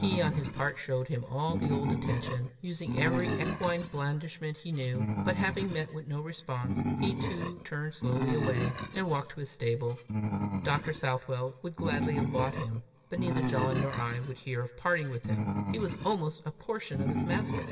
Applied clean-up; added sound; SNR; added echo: none; Animal; 1 dB; reverberation time 1.1 s.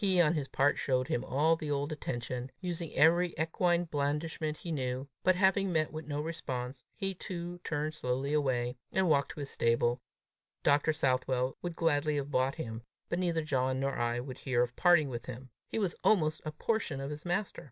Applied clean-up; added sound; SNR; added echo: none; none; none; none.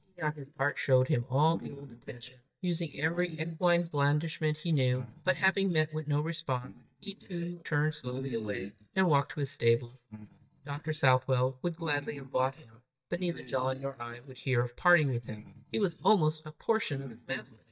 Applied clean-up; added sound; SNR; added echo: neural mask model DeepFilterNet 3.